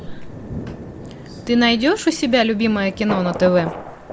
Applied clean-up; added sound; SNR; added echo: none; Thunder; 12 dB; none.